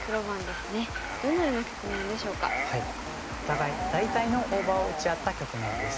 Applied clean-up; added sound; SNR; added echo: none; Water + Dog; 4 dB; none.